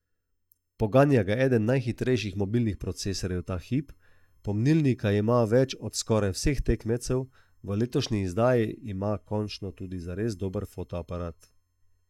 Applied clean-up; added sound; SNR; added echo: neural mask model DeepFilterNet 3.